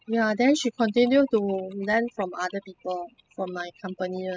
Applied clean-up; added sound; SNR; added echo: classical method spectral subtraction.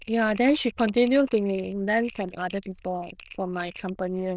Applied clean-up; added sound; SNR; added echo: neural diffusion model UNIVERSE++.